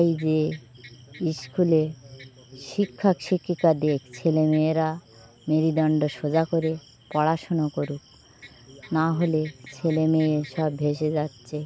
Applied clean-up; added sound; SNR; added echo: none; none; none; none.